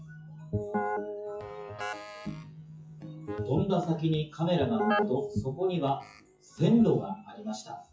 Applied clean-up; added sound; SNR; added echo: classical method WPE with log-MMSE.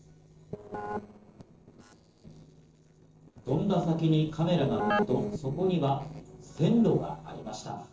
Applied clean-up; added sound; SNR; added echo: neural separator model SepFormer DNS4.